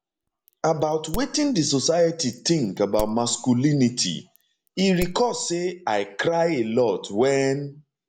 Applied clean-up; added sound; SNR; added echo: none; Crack; 15 dB; none.